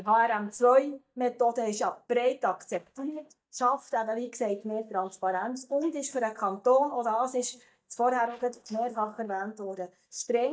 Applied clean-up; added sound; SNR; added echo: neural mask model DeepFilterNet 3.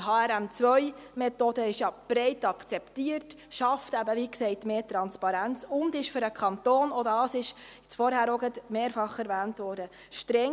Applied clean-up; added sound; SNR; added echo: none; none; none; none.